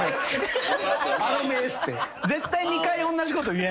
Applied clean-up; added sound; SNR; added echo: none; none; none; none.